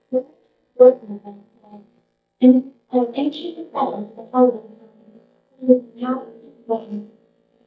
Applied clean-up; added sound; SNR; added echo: neural mask model DeepFilterNet 3.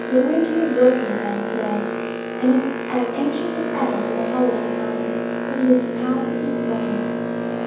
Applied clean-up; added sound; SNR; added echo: none; Boat, Water vehicle; 2 dB; reverberation time 2.2 s.